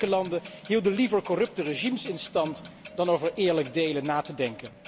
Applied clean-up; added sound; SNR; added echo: none; Clock; 17 dB; none.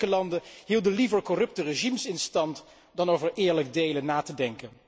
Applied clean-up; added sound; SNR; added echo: none; none; none; none.